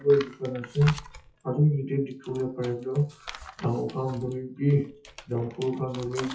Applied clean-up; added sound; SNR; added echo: classical method WPE with log-MMSE.